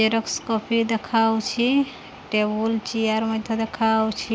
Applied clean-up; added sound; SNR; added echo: none; none; none; none.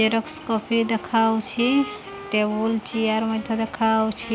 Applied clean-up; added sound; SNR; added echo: none; Wind instrument, woodwind instrument; 17 dB; none.